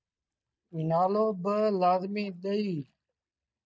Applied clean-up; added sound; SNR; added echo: neural mask model DeepFilterNet 3.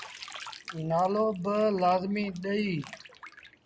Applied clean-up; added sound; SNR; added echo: none; Bathtub (filling or washing); 18 dB; none.